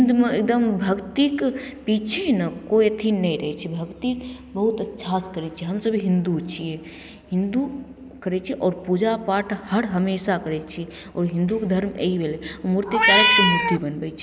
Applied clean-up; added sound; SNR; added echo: none; Meow; -5 dB; none.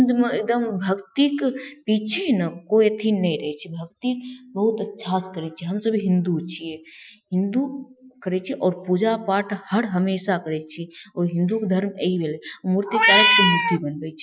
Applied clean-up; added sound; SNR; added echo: classical method Wiener filter.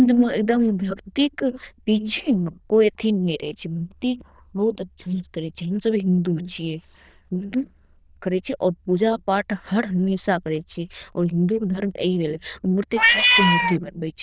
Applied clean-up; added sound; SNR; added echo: neural diffusion model UNIVERSE++.